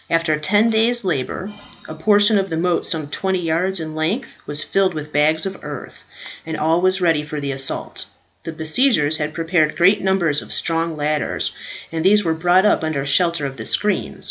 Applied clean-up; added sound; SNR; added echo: none; none; none; none.